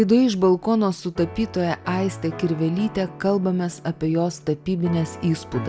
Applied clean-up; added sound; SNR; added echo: none; none; none; none.